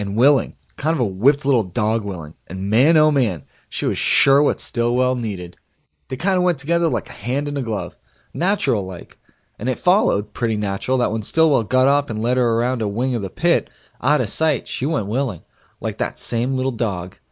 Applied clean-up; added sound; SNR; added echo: neural mask model Resemble Enhance denoiser.